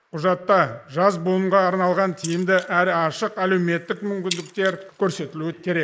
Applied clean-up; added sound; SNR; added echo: neural mask model Resemble Enhance denoiser.